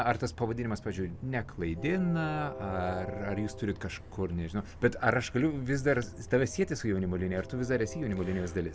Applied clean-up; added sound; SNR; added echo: none; Train; 13 dB; none.